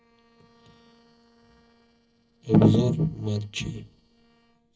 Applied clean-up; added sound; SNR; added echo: neural separator model SepFormer DNS4.